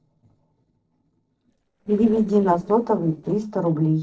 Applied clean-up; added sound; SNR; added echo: neural separator model SepFormer DNS4.